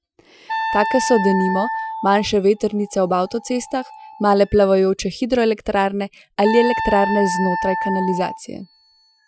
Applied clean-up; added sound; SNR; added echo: classical method Wiener filter.